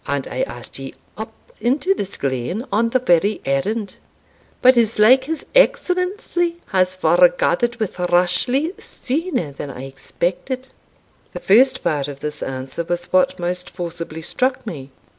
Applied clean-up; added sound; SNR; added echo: none; none; none; none.